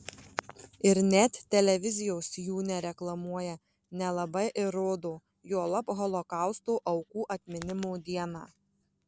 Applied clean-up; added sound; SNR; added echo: none; none; none; none.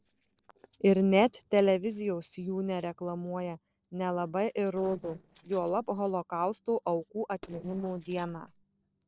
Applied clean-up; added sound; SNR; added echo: neural separator model SepFormer DNS4.